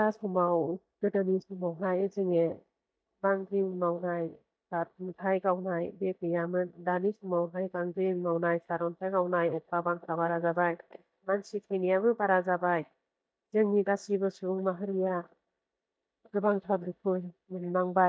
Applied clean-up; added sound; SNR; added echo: neural mask model DeepFilterNet 3.